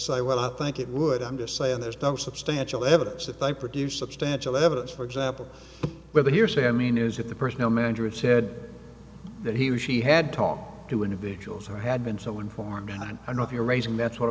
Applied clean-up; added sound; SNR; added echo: none; none; none; none.